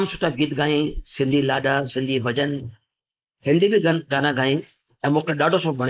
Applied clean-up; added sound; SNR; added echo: neural mask model Resemble Enhance denoiser.